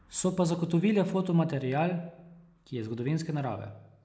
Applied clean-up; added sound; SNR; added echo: none; none; none; none.